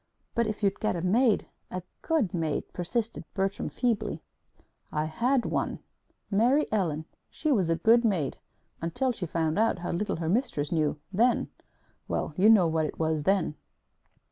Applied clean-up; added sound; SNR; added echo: none; none; none; none.